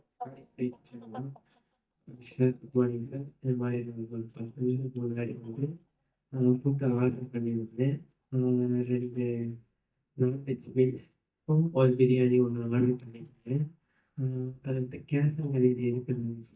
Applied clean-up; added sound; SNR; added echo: neural mask model DeepFilterNet 3.